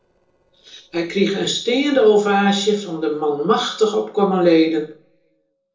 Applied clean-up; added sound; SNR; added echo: neural separator model SepFormer DNS4.